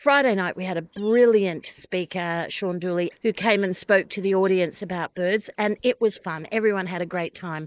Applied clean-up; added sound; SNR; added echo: neural mask model Resemble Enhance denoiser.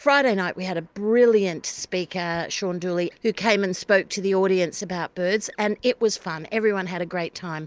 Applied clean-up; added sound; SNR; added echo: none; none; none; none.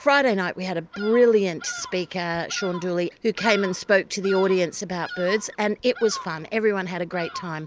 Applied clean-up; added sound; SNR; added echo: none; Bird vocalization, bird call, bird song; 16 dB; none.